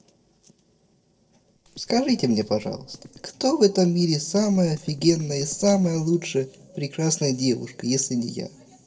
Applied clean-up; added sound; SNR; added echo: neural separator model SepFormer DNS4.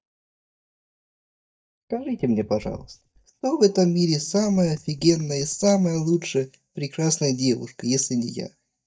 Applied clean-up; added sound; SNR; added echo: neural mask model DeepFilterNet 3.